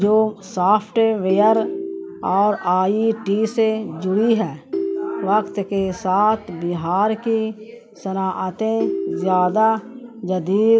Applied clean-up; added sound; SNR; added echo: none; Ringtone; 8 dB; none.